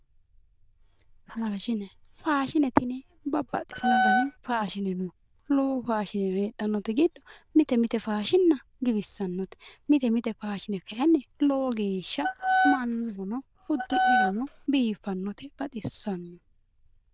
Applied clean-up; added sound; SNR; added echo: neural diffusion model UNIVERSE++.